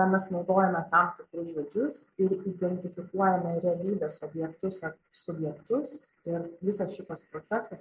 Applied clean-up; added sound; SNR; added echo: none; none; none; none.